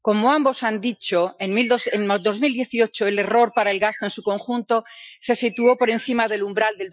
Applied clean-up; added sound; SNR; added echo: classical method Wiener filter.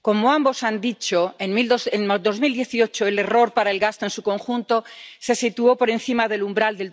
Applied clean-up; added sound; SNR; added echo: none; none; none; none.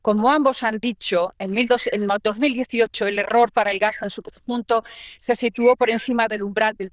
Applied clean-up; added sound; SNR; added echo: neural diffusion model UNIVERSE++.